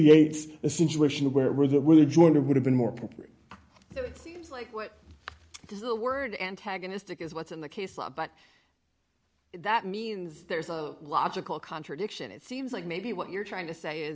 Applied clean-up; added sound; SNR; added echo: none; none; none; none.